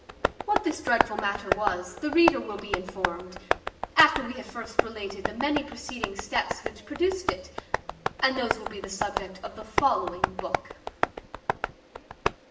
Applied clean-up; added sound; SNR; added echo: none; Tap; 2 dB; reverberation time 0.8 s.